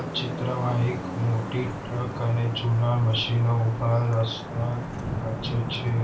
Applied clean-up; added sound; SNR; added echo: none; Traffic noise, roadway noise / Vehicle horn, car horn, honking; 7 dB; reverberation time 0.3 s.